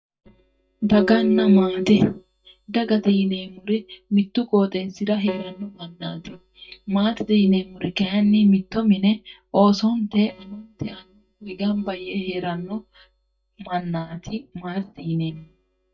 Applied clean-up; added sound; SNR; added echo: neural mask model DeepFilterNet 3.